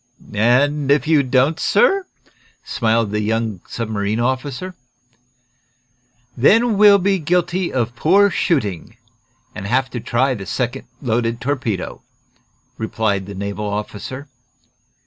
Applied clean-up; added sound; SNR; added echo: none; none; none; none.